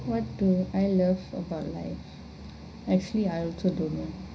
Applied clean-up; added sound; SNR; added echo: none; Drum; 20 dB; reverberation time 0.4 s.